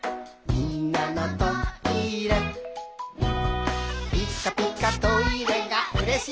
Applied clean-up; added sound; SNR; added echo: none; none; none; none.